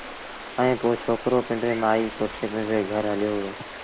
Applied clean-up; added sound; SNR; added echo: none; Stream; 12 dB; none.